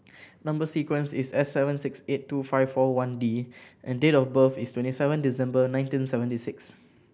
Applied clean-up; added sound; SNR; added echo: none; none; none; none.